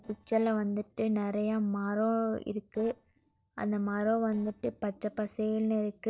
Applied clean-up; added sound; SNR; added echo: neural separator model SepFormer DNS4.